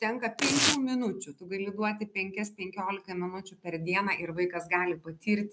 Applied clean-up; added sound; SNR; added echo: none; Tearing; 0 dB; none.